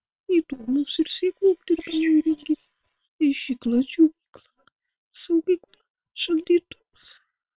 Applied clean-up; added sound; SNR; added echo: neural separator model SepFormer WHAM!.